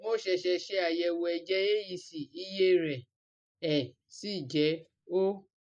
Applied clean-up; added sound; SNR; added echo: neural mask model Resemble Enhance denoiser.